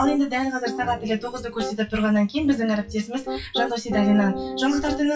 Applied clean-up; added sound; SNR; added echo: classical method WPE with log-MMSE.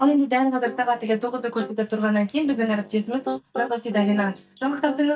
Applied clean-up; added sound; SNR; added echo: neural mask model DeepFilterNet 3.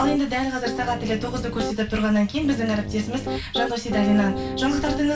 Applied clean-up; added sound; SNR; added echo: none; Piano; 7 dB; reverberation time 0.3 s.